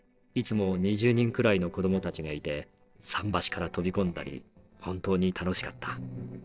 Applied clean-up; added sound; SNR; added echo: neural separator model SepFormer DNS4.